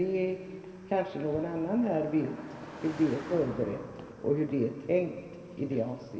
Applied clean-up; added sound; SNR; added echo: none; Car passing by; 18 dB; reverberation time 2.4 s.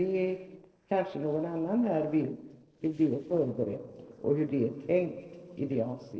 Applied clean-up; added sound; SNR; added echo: neural separator model SepFormer DNS4.